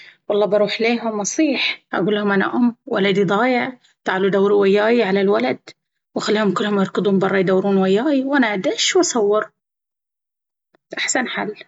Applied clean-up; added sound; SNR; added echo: none; none; none; none.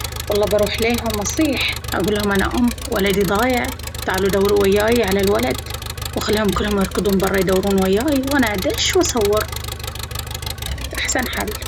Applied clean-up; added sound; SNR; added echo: none; Engine; 8 dB; none.